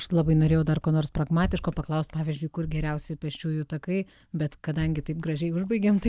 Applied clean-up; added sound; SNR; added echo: neural mask model DeepFilterNet 3.